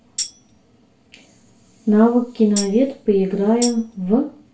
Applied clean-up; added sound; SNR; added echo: none; Tambourine; 12 dB; reverberation time 0.3 s.